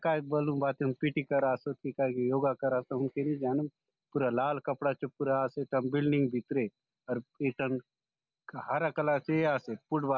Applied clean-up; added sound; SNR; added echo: none; none; none; none.